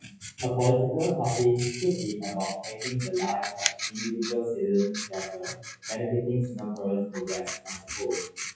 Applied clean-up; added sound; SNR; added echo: classical method WPE with log-MMSE.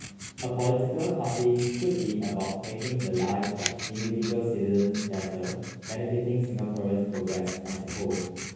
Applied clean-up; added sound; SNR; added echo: none; Writing; 12 dB; reverberation time 1.3 s.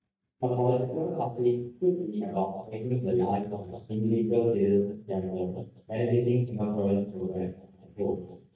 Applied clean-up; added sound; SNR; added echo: neural mask model DeepFilterNet 3.